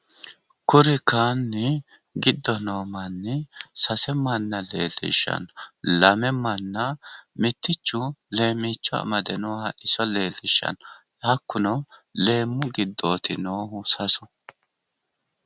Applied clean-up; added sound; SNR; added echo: none; none; none; none.